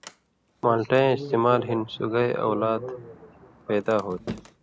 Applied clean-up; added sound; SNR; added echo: none; Sliding door; 20 dB; none.